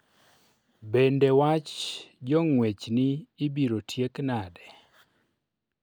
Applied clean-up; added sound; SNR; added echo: none; none; none; none.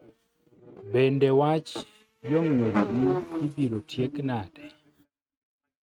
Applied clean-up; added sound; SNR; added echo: neural mask model RNNoise.